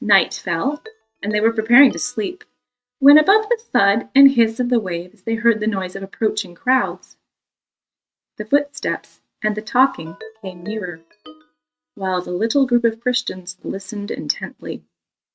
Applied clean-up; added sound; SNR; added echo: neural mask model RNNoise.